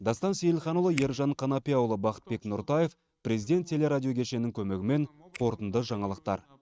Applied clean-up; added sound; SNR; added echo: neural mask model RNNoise.